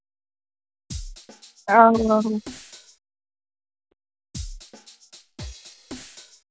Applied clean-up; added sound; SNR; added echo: none; Drum kit; 13 dB; none.